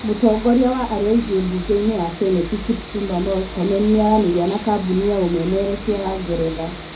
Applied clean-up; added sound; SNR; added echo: none; Train; 13 dB; reverberation time 0.3 s.